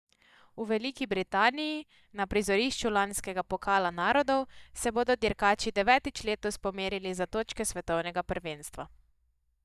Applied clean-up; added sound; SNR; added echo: neural mask model DeepFilterNet 3.